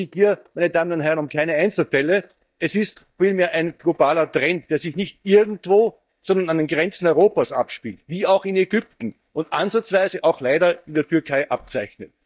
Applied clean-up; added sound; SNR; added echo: neural mask model DeepFilterNet 3.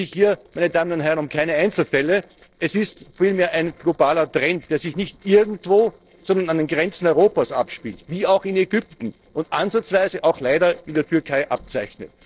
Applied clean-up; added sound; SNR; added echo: neural separator model SepFormer DNS4.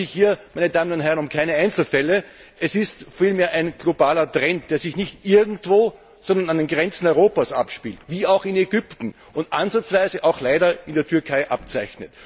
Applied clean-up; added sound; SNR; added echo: none; none; none; none.